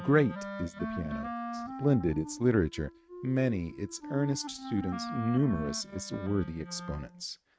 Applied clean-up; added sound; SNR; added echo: neural mask model RNNoise.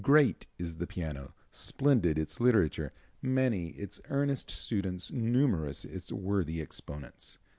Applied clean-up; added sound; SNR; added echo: none; none; none; none.